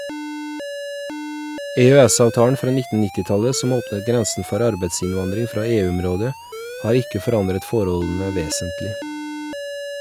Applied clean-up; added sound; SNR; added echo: none; Alarm; 11 dB; none.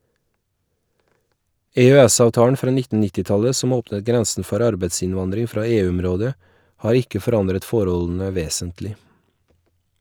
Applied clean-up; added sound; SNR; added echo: none; none; none; none.